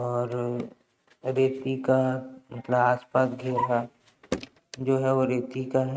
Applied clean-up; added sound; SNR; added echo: neural mask model RNNoise.